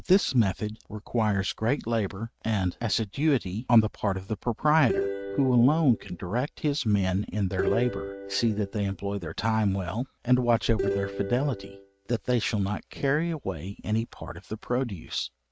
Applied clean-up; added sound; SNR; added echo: neural mask model RNNoise.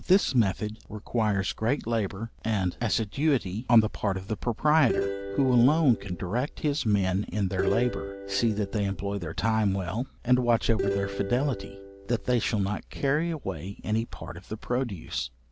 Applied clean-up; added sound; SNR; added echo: none; Plucked string instrument; 7 dB; none.